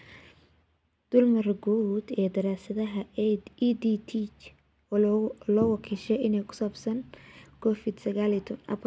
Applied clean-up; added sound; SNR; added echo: none; none; none; none.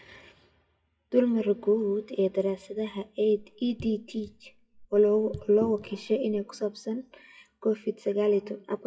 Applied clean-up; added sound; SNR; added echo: classical method WPE with log-MMSE.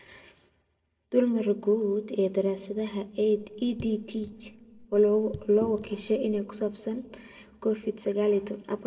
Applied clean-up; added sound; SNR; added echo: neural separator model SepFormer DNS4.